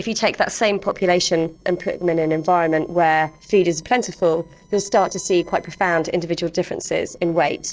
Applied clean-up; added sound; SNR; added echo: neural separator model SepFormer DNS4.